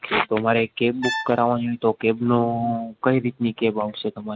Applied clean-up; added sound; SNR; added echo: none; Brass instrument; 11 dB; none.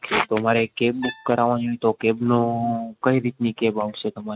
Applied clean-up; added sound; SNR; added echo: neural mask model RNNoise.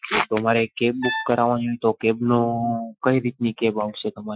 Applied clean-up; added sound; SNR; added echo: classical method Wiener filter.